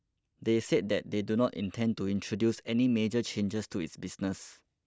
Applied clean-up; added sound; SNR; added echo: none; none; none; none.